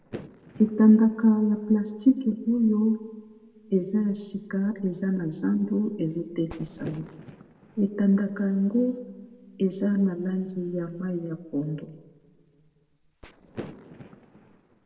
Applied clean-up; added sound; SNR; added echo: neural separator model SepFormer DNS4.